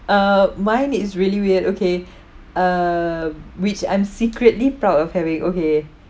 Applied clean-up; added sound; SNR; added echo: none; none; none; none.